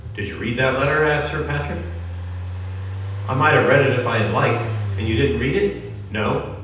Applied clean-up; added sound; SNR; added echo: none; Engine; 7 dB; reverberation time 0.9 s.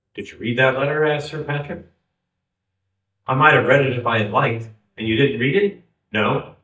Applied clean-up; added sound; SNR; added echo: neural mask model DeepFilterNet 3.